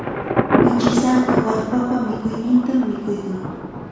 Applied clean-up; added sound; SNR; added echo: none; Thunder; 2 dB; reverberation time 1.1 s.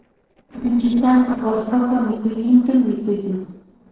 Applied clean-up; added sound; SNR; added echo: neural separator model SepFormer DNS4.